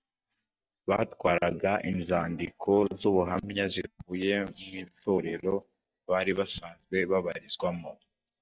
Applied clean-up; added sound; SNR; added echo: neural mask model DeepFilterNet 3.